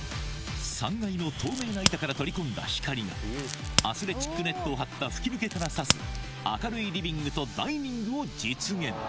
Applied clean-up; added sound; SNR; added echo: none; Crack; 3 dB; none.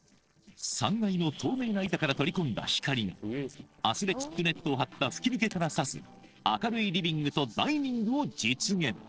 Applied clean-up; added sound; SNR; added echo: neural separator model SepFormer DNS4.